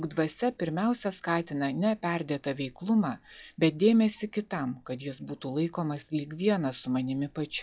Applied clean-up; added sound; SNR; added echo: classical method log-MMSE.